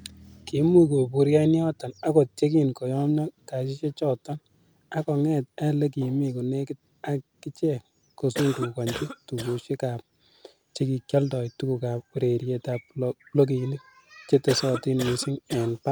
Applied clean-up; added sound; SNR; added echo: none; Cough; 11 dB; none.